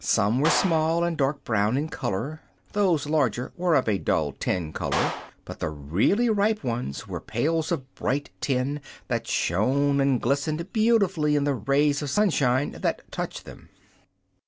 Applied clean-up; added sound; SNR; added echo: none; Clapping; 10 dB; none.